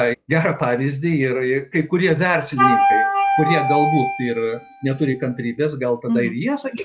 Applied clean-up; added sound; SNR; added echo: classical method log-MMSE.